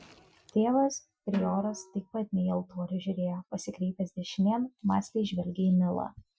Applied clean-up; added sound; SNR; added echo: classical method Wiener filter.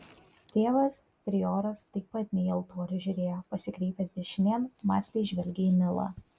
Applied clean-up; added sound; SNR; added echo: none; none; none; none.